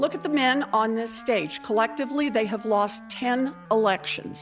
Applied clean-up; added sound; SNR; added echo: none; Wind instrument, woodwind instrument; 18 dB; none.